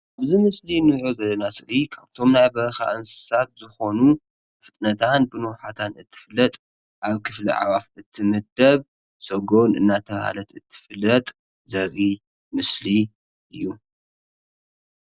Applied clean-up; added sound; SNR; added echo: none; none; none; none.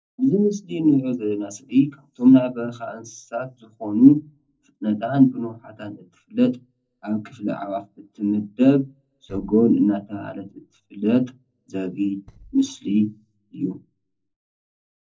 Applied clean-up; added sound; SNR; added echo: neural separator model SepFormer DNS4.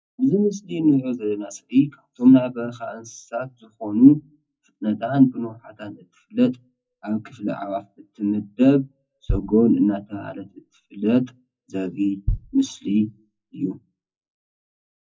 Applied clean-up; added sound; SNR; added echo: classical method WPE with log-MMSE.